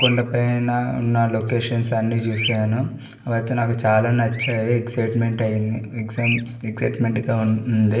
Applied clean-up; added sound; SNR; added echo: none; Bird vocalization, bird call, bird song; 13 dB; reverberation time 0.8 s.